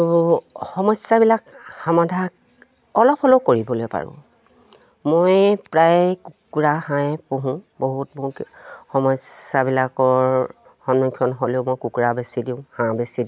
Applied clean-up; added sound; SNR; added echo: none; none; none; none.